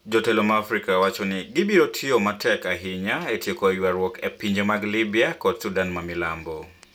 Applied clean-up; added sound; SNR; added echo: none; none; none; none.